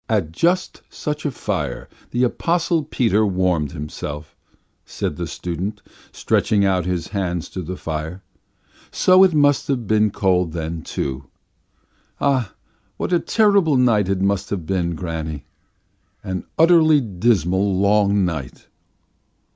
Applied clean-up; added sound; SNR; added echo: none; none; none; none.